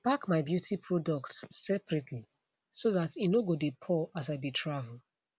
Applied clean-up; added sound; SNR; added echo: none; none; none; none.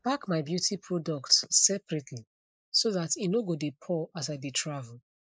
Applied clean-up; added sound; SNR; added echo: neural mask model Resemble Enhance denoiser.